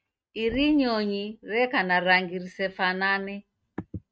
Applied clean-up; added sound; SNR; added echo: neural mask model RNNoise.